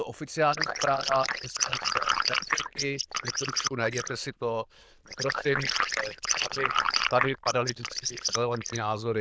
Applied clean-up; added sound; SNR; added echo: neural diffusion model UNIVERSE++.